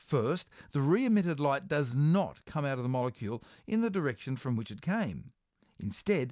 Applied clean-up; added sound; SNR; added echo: none; none; none; none.